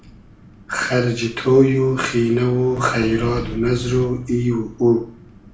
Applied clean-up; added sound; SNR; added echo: none; Wind; 17 dB; reverberation time 0.4 s.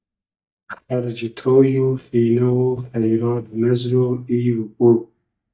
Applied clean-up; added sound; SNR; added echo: neural mask model DeepFilterNet 3.